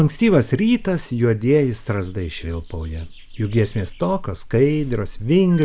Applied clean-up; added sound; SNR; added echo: none; none; none; none.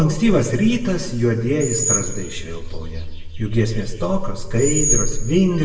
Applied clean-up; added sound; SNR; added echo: none; none; none; reverberation time 1.3 s.